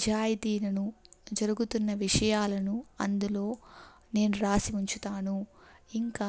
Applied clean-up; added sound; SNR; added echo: none; none; none; none.